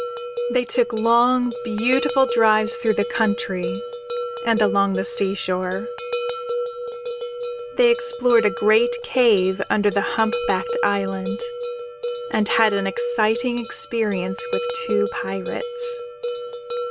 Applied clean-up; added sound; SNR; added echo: none; Bell; 6 dB; none.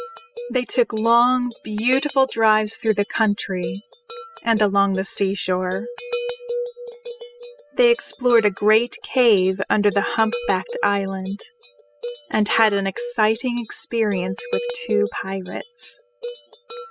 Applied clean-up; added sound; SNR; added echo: classical method spectral subtraction.